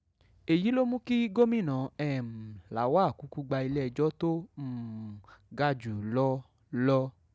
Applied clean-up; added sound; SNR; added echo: none; none; none; none.